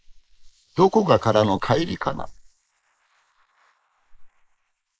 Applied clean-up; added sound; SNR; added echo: neural mask model Resemble Enhance denoiser.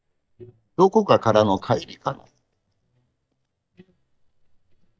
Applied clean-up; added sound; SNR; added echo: neural mask model DeepFilterNet 3.